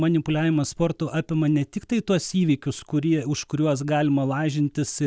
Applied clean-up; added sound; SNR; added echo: none; none; none; none.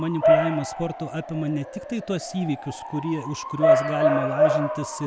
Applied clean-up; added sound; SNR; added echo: none; Bark / Motor vehicle (road) / Siren; -4 dB; none.